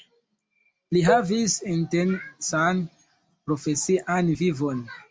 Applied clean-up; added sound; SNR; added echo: none; Cowbell; 7 dB; none.